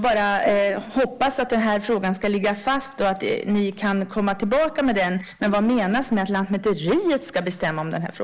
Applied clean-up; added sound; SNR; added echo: neural mask model Resemble Enhance denoiser.